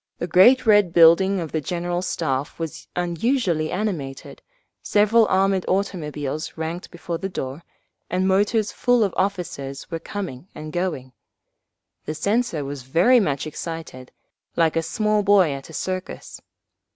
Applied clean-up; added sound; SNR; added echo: none; none; none; none.